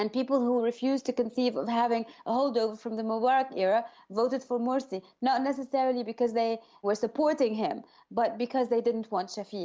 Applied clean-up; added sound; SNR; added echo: none; none; none; none.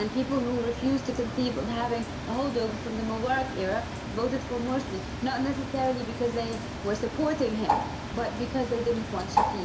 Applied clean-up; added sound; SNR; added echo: none; Bird; 4 dB; reverberation time 0.6 s.